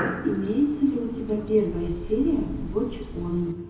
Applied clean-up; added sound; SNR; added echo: none; Bird; 13 dB; reverberation time 0.9 s.